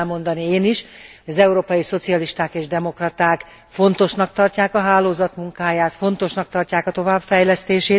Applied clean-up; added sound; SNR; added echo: none; none; none; none.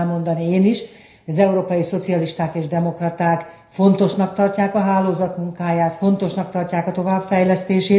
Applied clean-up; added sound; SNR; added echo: none; none; none; reverberation time 0.5 s.